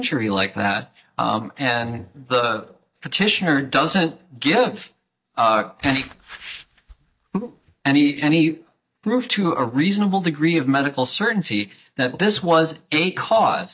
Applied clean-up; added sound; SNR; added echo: neural mask model DeepFilterNet 3.